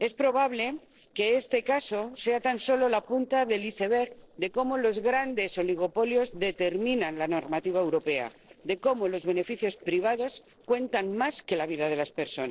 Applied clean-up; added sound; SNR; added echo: neural separator model SepFormer DNS4.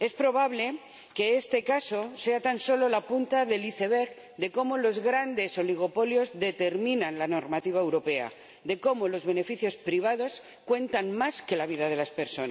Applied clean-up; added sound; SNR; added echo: none; none; none; none.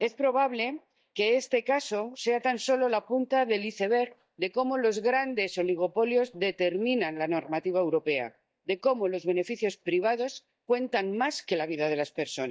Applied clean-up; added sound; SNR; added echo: neural mask model DeepFilterNet 3.